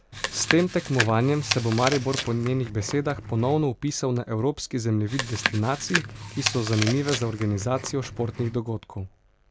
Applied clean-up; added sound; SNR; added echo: none; Chewing, mastication; 6 dB; none.